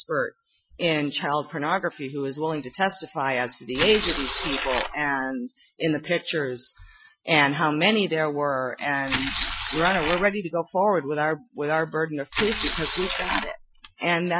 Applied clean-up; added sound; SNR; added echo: classical method Wiener filter.